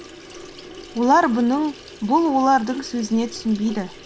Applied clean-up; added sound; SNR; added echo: none; Sink (filling or washing) / Water tap, faucet; 18 dB; none.